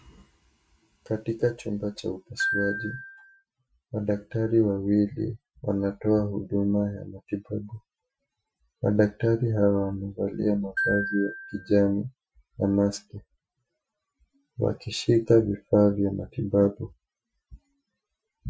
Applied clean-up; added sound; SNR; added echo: classical method Wiener filter.